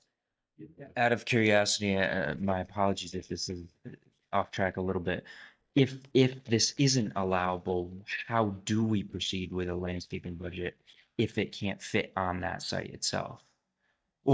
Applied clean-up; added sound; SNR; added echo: neural mask model DeepFilterNet 3.